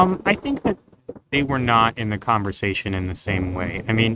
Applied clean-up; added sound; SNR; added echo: neural mask model RNNoise.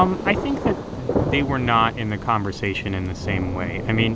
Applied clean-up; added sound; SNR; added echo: none; Thunder; 4 dB; none.